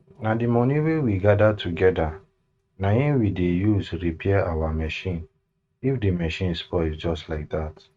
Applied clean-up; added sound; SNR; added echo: neural mask model RNNoise.